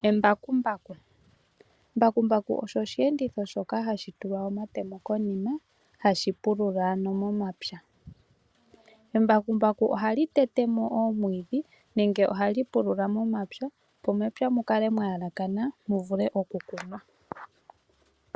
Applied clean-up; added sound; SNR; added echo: none; none; none; none.